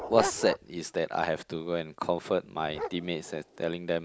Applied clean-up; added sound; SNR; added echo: none; Dog; 10 dB; none.